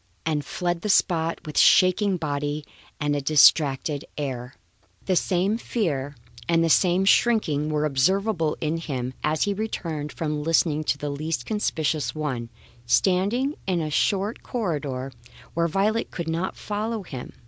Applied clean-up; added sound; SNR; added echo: none; none; none; none.